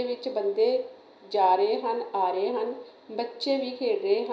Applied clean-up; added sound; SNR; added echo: none; none; none; reverberation time 0.5 s.